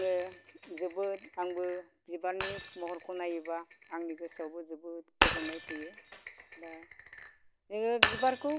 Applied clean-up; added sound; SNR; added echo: none; Shatter; 1 dB; none.